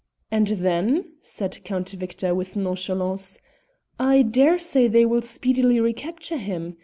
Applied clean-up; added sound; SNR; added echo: none; none; none; none.